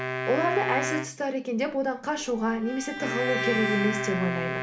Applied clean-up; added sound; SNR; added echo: none; Wind instrument, woodwind instrument + Bowed string instrument; 4 dB; none.